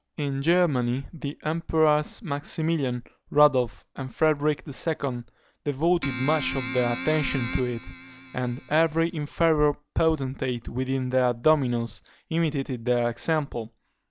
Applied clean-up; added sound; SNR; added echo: none; Keyboard (musical); 9 dB; none.